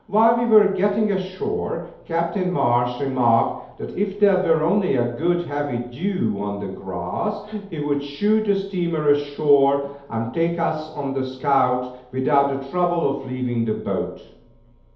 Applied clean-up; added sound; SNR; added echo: none; none; none; reverberation time 2.2 s.